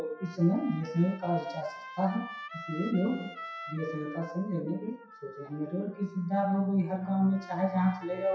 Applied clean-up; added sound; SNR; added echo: classical method WPE with log-MMSE.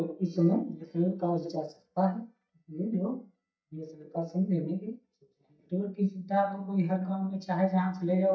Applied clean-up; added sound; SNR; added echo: neural mask model DeepFilterNet 3.